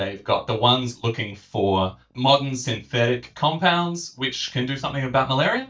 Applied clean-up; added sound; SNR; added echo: neural mask model DeepFilterNet 3.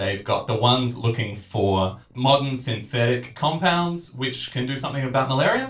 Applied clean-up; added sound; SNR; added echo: neural separator model SepFormer DNS4.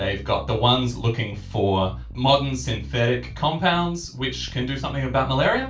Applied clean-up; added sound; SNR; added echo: none; Bass guitar; 13 dB; reverberation time 0.3 s.